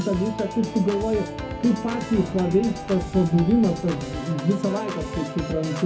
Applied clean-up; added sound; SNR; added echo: none; Organ; 8 dB; reverberation time 0.4 s.